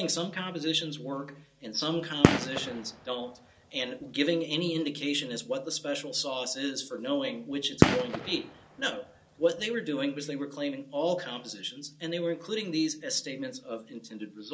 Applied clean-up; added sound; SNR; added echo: none; Gunshot, gunfire; -2 dB; reverberation time 0.2 s.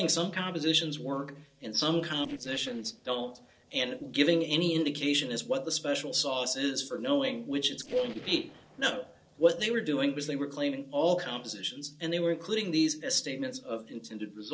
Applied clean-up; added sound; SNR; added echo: neural separator model SepFormer DNS4.